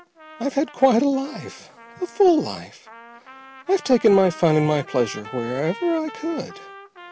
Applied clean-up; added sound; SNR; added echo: none; Trumpet; 19 dB; none.